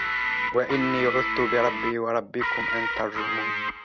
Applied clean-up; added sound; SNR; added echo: none; Guitar; 0 dB; none.